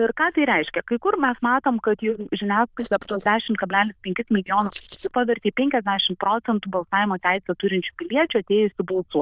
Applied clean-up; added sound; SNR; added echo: neural diffusion model UNIVERSE++.